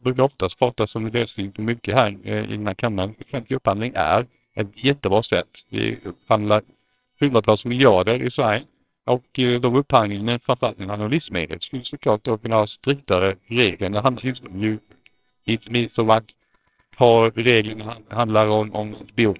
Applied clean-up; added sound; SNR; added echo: neural separator model SepFormer WHAMR!.